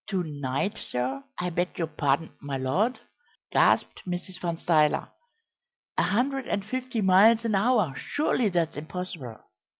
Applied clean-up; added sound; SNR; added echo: none; none; none; none.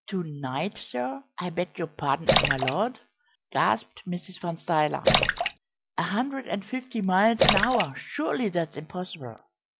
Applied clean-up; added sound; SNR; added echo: none; Splash, splatter; 0 dB; none.